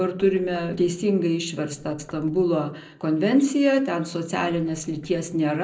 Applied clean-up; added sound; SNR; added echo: neural separator model SepFormer DNS4.